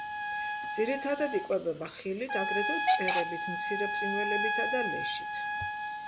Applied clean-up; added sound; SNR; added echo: none; Hiss / Alarm / Train + Trumpet; -2 dB; none.